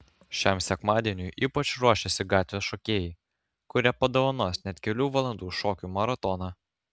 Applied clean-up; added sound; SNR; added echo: none; none; none; none.